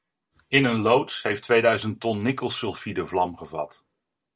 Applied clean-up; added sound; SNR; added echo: none; none; none; none.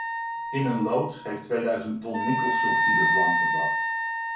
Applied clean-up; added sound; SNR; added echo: none; Wind instrument, woodwind instrument; -3 dB; reverberation time 0.5 s.